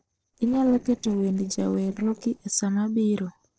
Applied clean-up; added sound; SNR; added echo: neural separator model SepFormer DNS4.